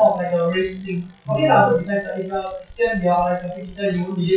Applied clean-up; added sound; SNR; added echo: classical method WPE with log-MMSE.